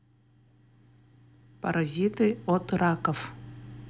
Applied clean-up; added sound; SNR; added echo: none; none; none; none.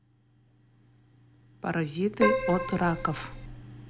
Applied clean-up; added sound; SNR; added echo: none; Keyboard (musical); -1 dB; none.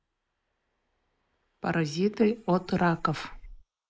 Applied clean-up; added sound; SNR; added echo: neural mask model Resemble Enhance denoiser.